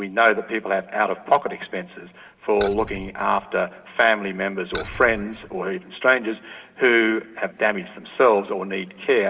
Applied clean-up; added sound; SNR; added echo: none; Keys jangling; 14 dB; reverberation time 1.2 s.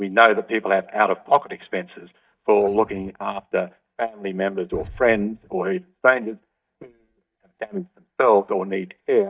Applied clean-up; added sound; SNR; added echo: neural mask model DeepFilterNet 3.